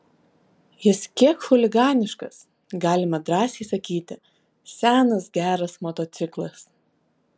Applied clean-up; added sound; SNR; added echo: none; none; none; none.